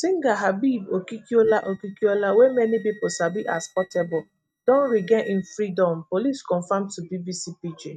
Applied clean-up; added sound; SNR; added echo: neural mask model RNNoise.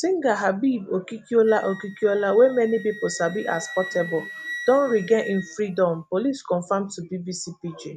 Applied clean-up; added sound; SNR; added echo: none; Wind instrument, woodwind instrument; 17 dB; none.